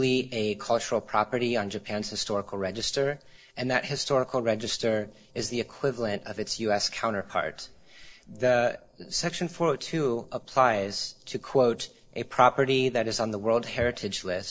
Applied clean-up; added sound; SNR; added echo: neural separator model SepFormer DNS4.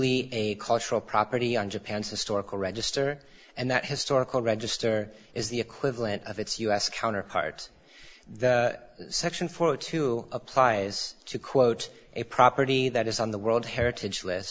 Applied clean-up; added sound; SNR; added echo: none; none; none; none.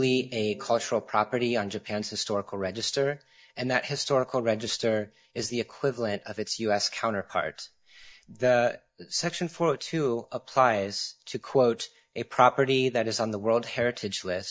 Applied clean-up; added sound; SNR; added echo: neural mask model DeepFilterNet 3.